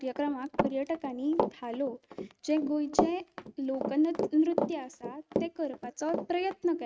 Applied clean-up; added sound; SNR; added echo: neural mask model RNNoise.